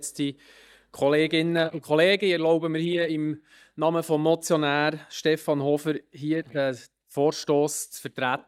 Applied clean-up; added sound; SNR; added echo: neural mask model DeepFilterNet 3.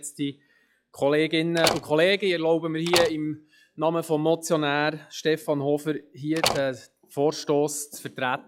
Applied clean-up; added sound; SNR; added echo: classical method log-MMSE.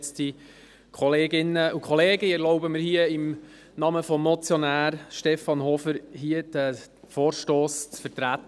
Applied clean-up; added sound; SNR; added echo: none; none; none; none.